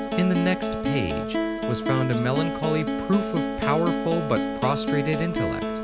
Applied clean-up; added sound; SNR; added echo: none; Acoustic guitar; 1 dB; none.